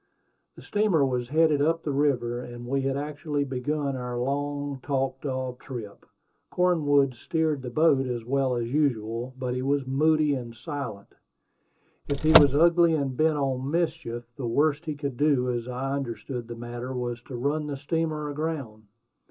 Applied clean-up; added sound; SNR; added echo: none; Car; -4 dB; reverberation time 0.2 s.